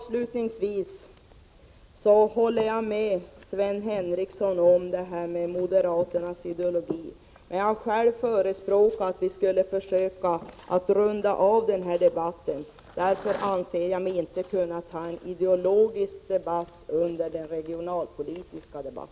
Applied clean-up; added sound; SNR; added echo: none; none; none; none.